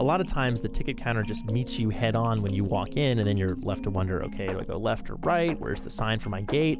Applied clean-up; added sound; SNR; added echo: none; none; none; none.